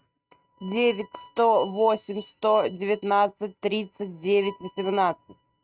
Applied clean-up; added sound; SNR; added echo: neural mask model RNNoise.